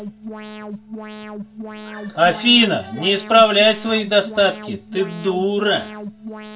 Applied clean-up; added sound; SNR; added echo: none; Alarm; 13 dB; reverberation time 0.2 s.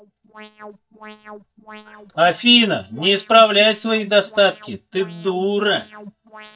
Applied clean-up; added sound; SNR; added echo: neural mask model DeepFilterNet 3.